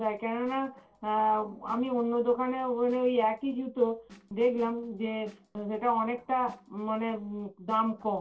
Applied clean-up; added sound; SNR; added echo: neural separator model SepFormer DNS4.